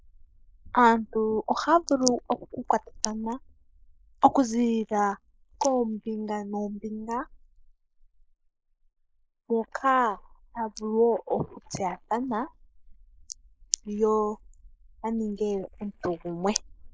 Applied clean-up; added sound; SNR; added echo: neural mask model Resemble Enhance denoiser.